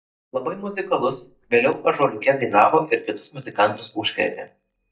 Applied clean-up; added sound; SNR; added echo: neural mask model DeepFilterNet 3.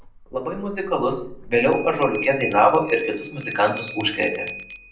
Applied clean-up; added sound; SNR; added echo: none; Bell; 13 dB; reverberation time 0.6 s.